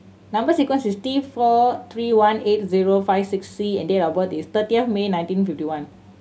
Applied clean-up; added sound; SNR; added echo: none; none; none; none.